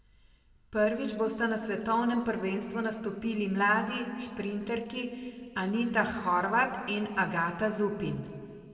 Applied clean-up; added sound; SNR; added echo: none; none; none; reverberation time 2.3 s.